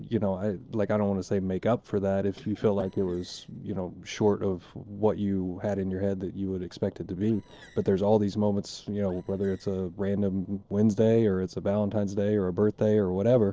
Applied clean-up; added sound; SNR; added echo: neural separator model SepFormer DNS4.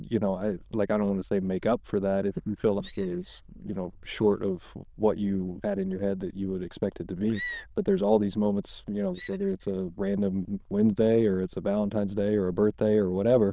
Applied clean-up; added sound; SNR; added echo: neural diffusion model UNIVERSE++.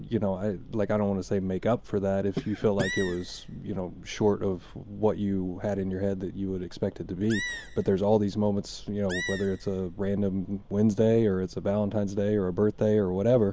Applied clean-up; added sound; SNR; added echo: none; Animal; 13 dB; none.